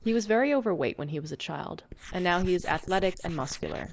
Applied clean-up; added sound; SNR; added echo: neural mask model Resemble Enhance denoiser.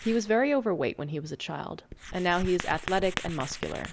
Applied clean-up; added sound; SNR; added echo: none; Writing; 11 dB; none.